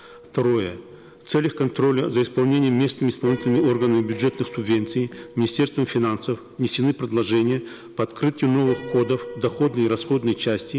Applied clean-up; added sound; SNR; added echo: none; Piano; 18 dB; none.